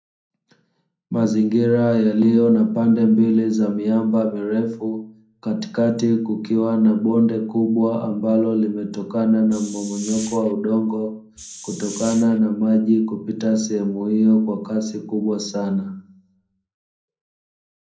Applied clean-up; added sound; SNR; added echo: none; Hiss; 16 dB; reverberation time 0.6 s.